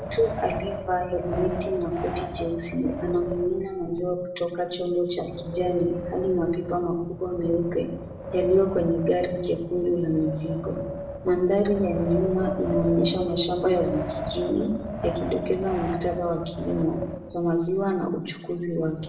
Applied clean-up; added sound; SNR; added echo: none; Wind; 8 dB; reverberation time 0.7 s.